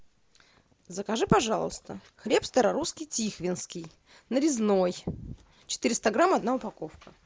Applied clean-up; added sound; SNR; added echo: none; none; none; none.